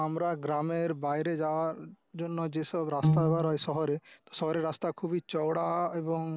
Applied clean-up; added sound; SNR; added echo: none; Piano; -3 dB; none.